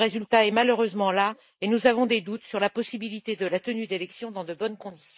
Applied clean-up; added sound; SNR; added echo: neural mask model Resemble Enhance denoiser.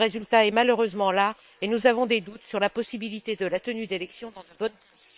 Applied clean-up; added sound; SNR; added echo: neural separator model SepFormer WHAM!.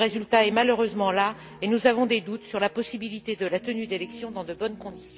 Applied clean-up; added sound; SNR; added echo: none; Piano; 18 dB; none.